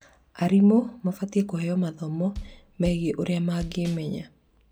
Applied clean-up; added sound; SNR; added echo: none; Bass drum; 15 dB; none.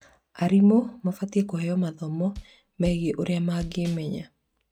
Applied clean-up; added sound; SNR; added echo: neural mask model RNNoise.